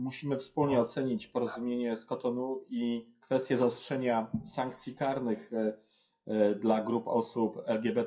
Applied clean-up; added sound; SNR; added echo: classical method WPE with log-MMSE.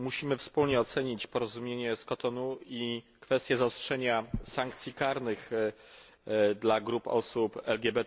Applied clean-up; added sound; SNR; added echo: none; none; none; none.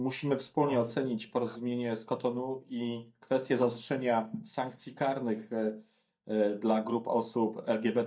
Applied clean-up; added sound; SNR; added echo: neural mask model DeepFilterNet 3.